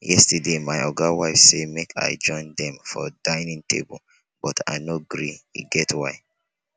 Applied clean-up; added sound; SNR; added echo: none; none; none; none.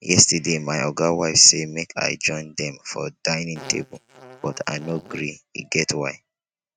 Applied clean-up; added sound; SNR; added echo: neural mask model RNNoise.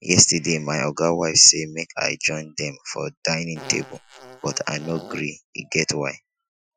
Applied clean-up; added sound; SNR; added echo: classical method Wiener filter.